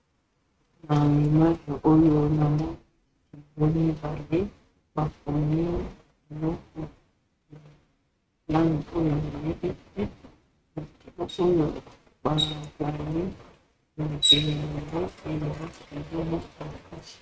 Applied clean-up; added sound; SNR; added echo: neural mask model RNNoise.